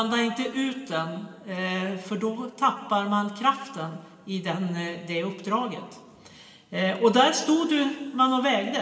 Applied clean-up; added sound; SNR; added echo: none; none; none; reverberation time 2.1 s.